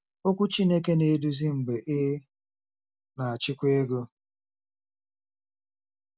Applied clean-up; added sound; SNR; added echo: none; none; none; none.